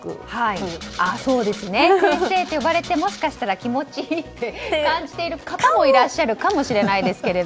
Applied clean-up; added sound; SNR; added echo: none; Rattle (instrument); 17 dB; none.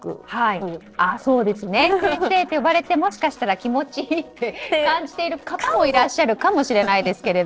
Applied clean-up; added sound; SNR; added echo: neural separator model SepFormer DNS4.